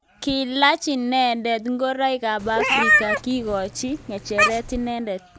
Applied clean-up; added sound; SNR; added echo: none; Meow; -1 dB; none.